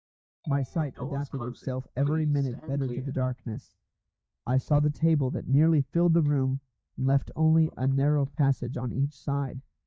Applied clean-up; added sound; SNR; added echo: neural mask model DeepFilterNet 3.